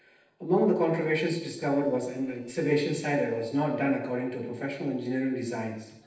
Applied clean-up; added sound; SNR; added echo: neural separator model SepFormer DNS4.